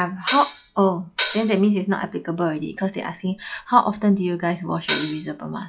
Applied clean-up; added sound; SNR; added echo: classical method log-MMSE.